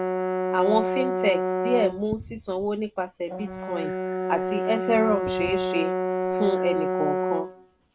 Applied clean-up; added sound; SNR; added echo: none; Brass instrument; 0 dB; none.